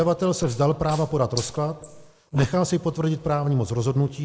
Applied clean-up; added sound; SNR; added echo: neural mask model Resemble Enhance denoiser.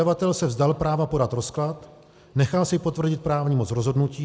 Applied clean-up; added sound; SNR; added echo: none; none; none; none.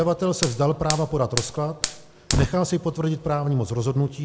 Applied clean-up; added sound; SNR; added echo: none; Fire; 8 dB; none.